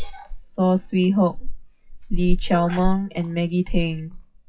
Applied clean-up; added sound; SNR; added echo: classical method WPE with log-MMSE.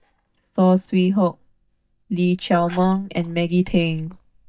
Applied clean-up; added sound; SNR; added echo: neural mask model DeepFilterNet 3.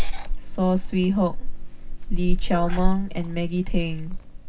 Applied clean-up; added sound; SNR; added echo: none; Meow / Purr; -3 dB; reverberation time 0.4 s.